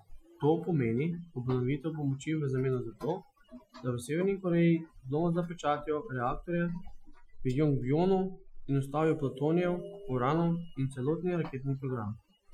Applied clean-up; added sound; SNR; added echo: classical method Wiener filter.